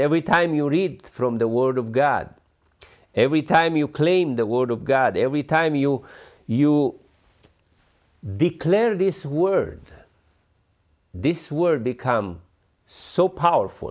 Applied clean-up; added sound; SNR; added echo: none; none; none; none.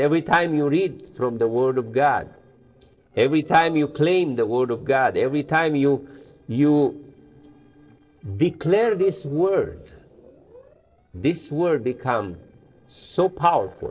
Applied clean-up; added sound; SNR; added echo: neural separator model SepFormer DNS4.